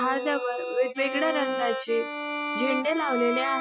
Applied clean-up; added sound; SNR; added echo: classical method Wiener filter.